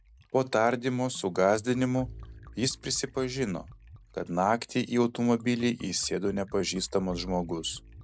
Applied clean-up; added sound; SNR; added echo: none; Liquid + Bowed string instrument; 20 dB; none.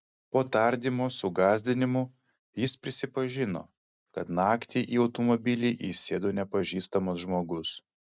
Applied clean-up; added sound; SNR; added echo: none; none; none; none.